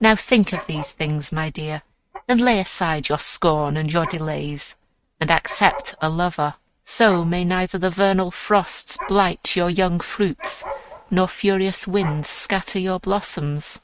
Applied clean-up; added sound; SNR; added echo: neural mask model RNNoise.